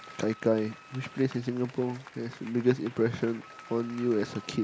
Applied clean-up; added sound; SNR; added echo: none; Applause / Crowd + Wind instrument, woodwind instrument; 18 dB; none.